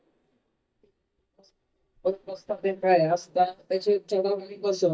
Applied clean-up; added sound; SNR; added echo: neural mask model DeepFilterNet 3.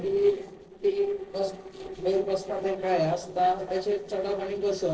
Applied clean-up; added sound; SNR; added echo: neural separator model SepFormer DNS4.